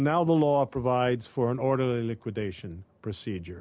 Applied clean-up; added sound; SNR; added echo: none; none; none; none.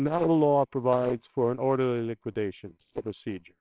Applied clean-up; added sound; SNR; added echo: neural separator model SepFormer WHAMR!.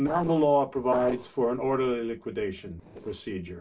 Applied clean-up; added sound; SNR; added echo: neural separator model SepFormer DNS4.